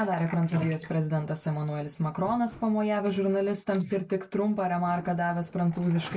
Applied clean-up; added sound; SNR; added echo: neural mask model Resemble Enhance denoiser.